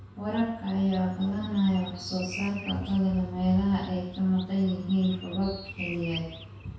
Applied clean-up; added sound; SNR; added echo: none; Chirp, tweet; 16 dB; reverberation time 0.6 s.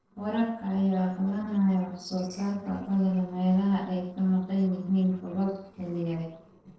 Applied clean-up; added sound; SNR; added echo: neural separator model SepFormer DNS4.